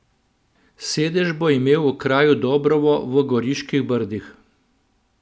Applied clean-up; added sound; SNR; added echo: none; none; none; none.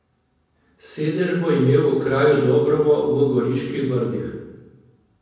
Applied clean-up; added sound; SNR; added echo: none; none; none; reverberation time 1.1 s.